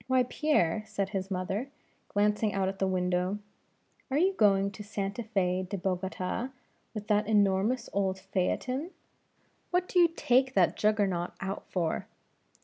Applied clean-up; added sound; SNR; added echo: none; none; none; none.